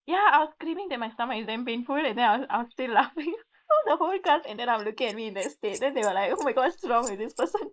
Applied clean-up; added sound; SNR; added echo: neural mask model Resemble Enhance denoiser.